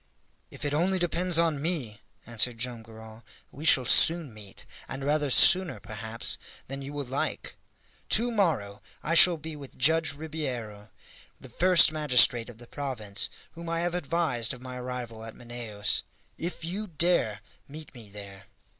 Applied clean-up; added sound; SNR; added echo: none; none; none; none.